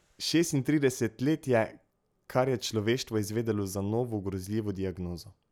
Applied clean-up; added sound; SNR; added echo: none; none; none; none.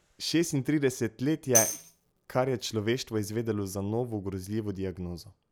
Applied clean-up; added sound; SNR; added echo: none; Tambourine; 2 dB; none.